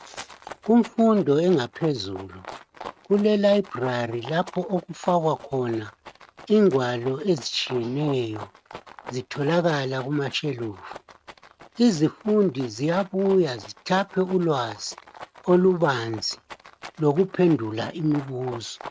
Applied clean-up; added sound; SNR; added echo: neural mask model RNNoise.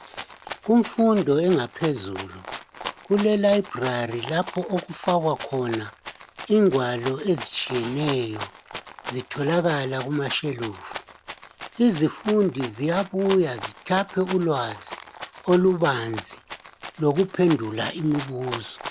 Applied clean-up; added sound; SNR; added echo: none; Rattle (instrument); 13 dB; none.